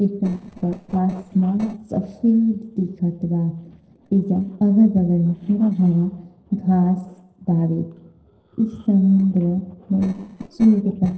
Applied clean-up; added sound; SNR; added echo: neural separator model SepFormer DNS4.